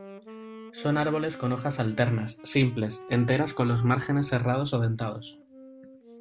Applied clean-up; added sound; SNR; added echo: none; Wind instrument, woodwind instrument; 17 dB; none.